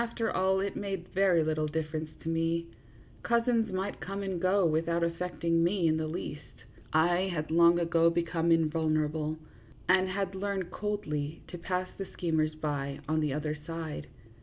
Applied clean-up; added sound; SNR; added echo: none; none; none; none.